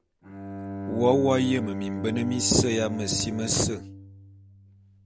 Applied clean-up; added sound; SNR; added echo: none; Bowed string instrument; 9 dB; none.